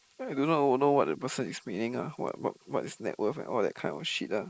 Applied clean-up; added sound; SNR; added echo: neural mask model Resemble Enhance denoiser.